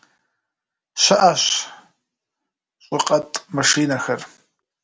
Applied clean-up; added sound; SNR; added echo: none; none; none; none.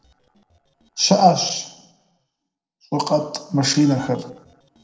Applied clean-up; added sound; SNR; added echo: neural separator model SepFormer DNS4.